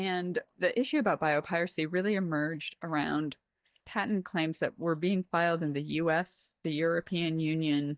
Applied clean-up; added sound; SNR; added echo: neural mask model DeepFilterNet 3.